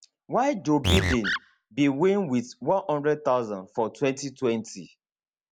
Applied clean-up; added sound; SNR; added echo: none; Animal; 0 dB; none.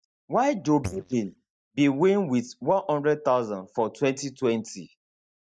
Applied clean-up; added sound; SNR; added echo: neural mask model DeepFilterNet 3.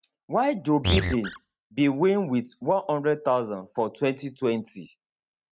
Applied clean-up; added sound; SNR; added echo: neural mask model RNNoise.